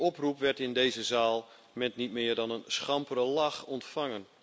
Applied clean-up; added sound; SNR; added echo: none; none; none; none.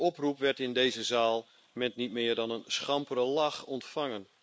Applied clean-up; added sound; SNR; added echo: neural mask model Resemble Enhance denoiser.